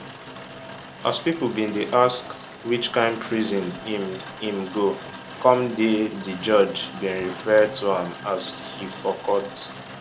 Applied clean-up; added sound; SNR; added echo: none; Rain; 14 dB; none.